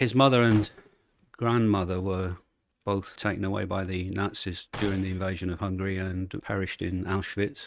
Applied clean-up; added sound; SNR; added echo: neural mask model RNNoise.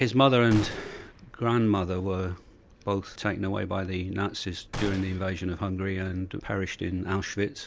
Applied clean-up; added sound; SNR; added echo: none; Gunshot, gunfire; 12 dB; none.